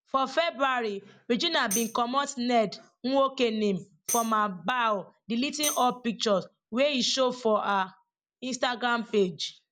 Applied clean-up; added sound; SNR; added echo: none; Tambourine; 11 dB; none.